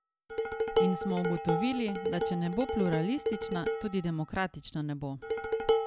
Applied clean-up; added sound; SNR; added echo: none; Dishes, pots, and pans; 0 dB; none.